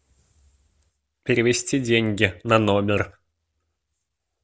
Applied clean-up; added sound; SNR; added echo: none; none; none; none.